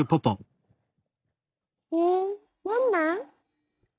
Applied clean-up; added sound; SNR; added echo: neural mask model DeepFilterNet 3.